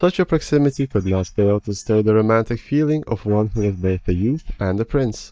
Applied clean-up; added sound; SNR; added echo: neural mask model DeepFilterNet 3.